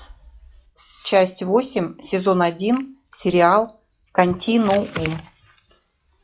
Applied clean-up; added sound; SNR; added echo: classical method log-MMSE.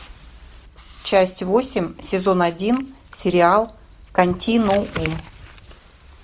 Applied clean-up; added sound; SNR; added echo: none; Writing; 18 dB; none.